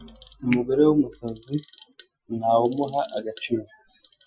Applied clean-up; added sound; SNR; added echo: classical method Wiener filter.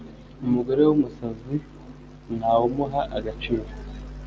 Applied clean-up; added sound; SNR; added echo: none; none; none; none.